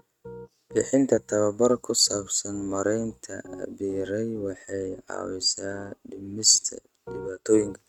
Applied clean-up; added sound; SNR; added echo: neural mask model RNNoise.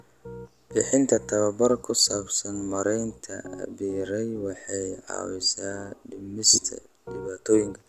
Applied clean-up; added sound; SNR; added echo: none; Piano; 18 dB; none.